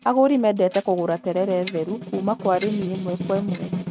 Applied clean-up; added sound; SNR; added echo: neural mask model RNNoise.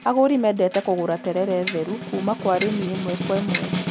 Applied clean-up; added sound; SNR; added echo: none; Clock + Snare drum; 8 dB; none.